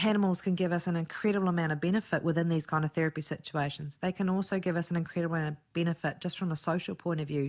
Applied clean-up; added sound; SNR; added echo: none; none; none; none.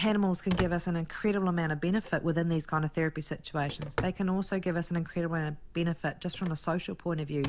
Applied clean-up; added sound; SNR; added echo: none; Telephone; 13 dB; none.